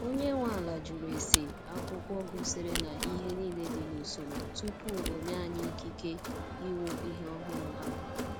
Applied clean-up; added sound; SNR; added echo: none; Camera + Crowd; 0 dB; none.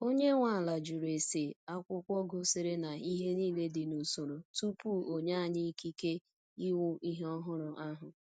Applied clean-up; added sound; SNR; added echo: none; none; none; none.